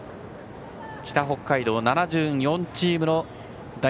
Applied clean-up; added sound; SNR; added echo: none; none; none; none.